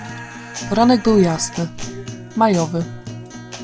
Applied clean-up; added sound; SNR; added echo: none; Guitar; 12 dB; none.